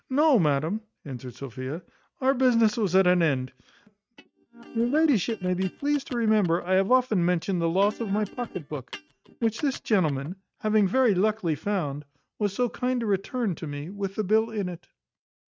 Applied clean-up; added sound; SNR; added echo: neural mask model RNNoise.